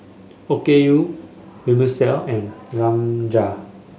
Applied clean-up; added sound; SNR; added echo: none; none; none; none.